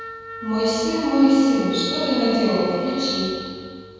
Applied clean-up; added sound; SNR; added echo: none; Wind instrument, woodwind instrument; 13 dB; reverberation time 2.1 s.